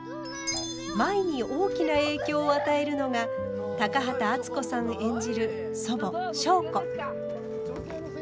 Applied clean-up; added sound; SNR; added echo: none; none; none; none.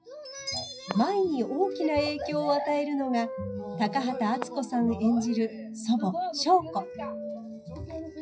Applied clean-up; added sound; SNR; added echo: classical method WPE with log-MMSE.